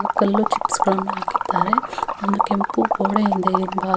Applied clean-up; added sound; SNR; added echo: none; Liquid; -1 dB; none.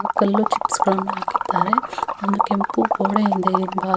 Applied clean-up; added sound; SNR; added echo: neural mask model RNNoise.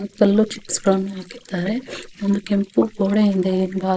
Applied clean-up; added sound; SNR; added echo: neural mask model Resemble Enhance denoiser.